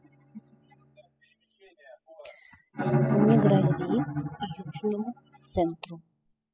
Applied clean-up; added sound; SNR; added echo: classical method spectral subtraction.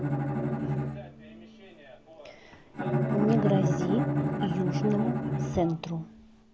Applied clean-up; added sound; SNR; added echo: none; Bowed string instrument; -2 dB; none.